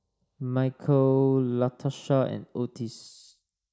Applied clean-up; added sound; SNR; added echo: neural mask model Resemble Enhance denoiser.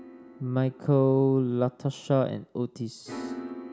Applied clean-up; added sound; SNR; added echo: none; Piano; 16 dB; none.